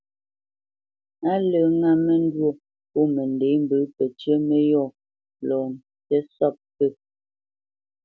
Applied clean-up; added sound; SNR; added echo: none; none; none; none.